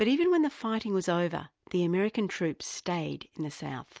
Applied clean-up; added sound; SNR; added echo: none; none; none; none.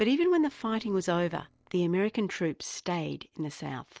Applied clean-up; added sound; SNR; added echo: neural separator model SepFormer DNS4.